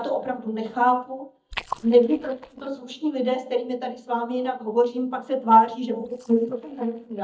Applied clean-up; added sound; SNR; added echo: neural mask model DeepFilterNet 3.